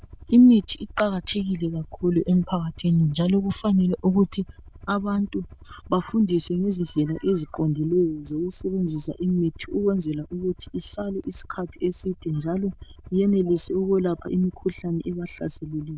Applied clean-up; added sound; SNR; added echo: neural diffusion model UNIVERSE++.